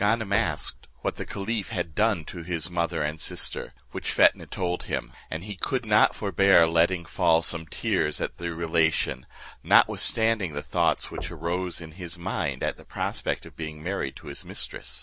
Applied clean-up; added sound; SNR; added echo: none; Knock; 16 dB; none.